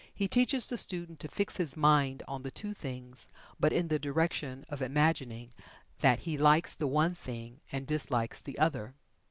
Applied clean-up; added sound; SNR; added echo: none; none; none; none.